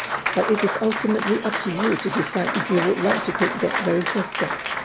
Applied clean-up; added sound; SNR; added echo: none; Applause; 3 dB; none.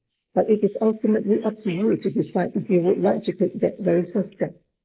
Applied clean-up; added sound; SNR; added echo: neural mask model Resemble Enhance denoiser.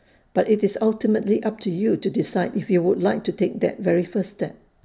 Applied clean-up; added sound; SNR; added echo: none; none; none; none.